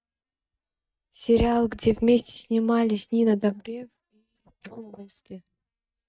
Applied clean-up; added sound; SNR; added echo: neural mask model DeepFilterNet 3.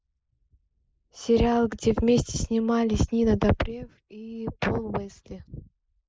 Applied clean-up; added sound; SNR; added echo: neural mask model Resemble Enhance denoiser.